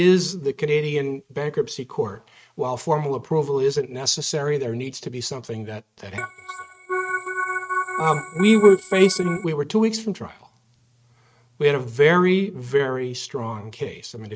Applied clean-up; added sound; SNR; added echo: neural mask model RNNoise.